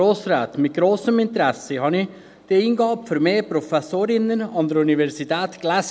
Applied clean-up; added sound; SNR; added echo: none; none; none; none.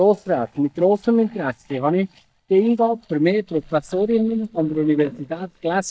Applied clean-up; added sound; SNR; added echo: neural mask model DeepFilterNet 3.